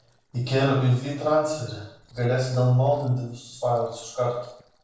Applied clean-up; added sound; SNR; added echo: neural separator model SepFormer DNS4.